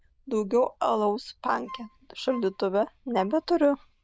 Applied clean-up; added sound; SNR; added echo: neural diffusion model UNIVERSE++.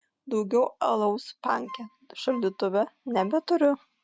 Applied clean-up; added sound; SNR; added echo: none; Wind instrument, woodwind instrument; 19 dB; none.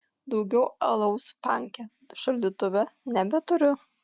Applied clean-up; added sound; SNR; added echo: none; none; none; none.